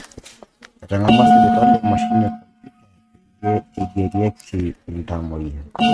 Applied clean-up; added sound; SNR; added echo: neural mask model RNNoise.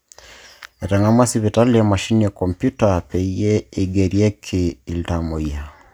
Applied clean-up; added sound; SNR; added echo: none; none; none; none.